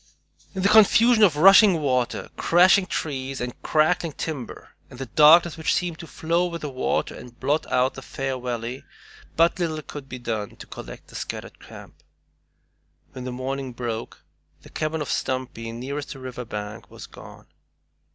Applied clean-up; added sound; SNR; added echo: none; none; none; none.